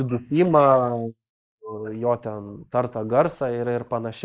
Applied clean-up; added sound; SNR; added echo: neural mask model Resemble Enhance denoiser.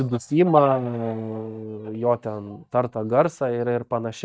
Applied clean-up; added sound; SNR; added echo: neural mask model DeepFilterNet 3.